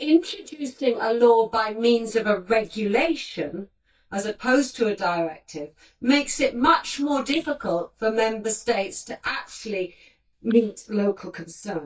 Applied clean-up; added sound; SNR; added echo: neural mask model DeepFilterNet 3.